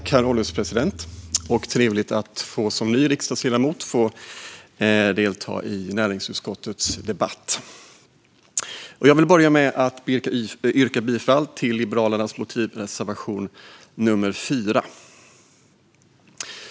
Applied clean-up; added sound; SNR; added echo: none; none; none; none.